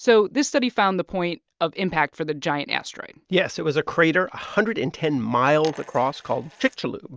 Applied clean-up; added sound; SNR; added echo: neural mask model RNNoise.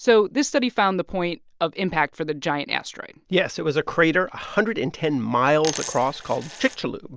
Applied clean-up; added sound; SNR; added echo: none; Coin (dropping); 12 dB; none.